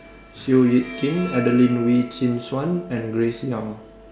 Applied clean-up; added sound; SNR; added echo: none; Bowed string instrument; 17 dB; none.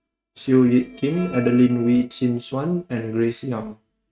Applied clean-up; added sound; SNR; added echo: neural mask model RNNoise.